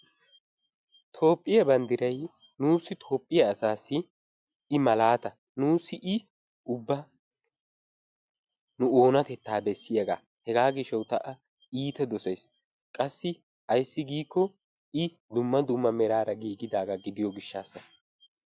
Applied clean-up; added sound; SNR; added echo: none; none; none; none.